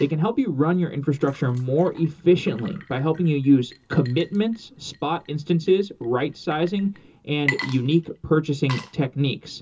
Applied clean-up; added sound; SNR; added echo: none; Water / Liquid; 17 dB; reverberation time 0.2 s.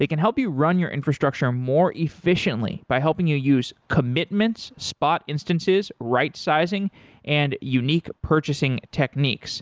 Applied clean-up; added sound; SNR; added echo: none; none; none; none.